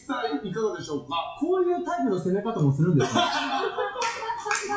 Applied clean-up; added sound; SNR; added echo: classical method WPE with log-MMSE.